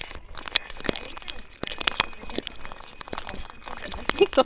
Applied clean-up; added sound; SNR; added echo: neural separator model SepFormer WHAMR!.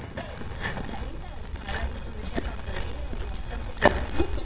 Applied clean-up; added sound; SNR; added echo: neural mask model DeepFilterNet 3.